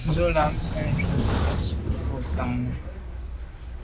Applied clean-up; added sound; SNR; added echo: none; Sliding door / Train; -3 dB; none.